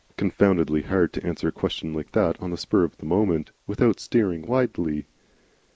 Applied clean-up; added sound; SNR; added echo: neural mask model Resemble Enhance denoiser.